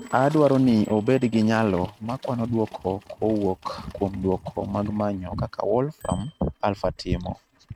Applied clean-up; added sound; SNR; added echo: neural mask model RNNoise.